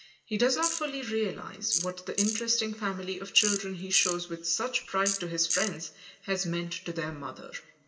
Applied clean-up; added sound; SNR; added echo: none; Tools; 5 dB; reverberation time 2.0 s.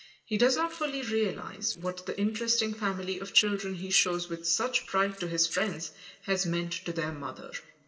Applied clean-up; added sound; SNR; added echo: neural separator model SepFormer DNS4.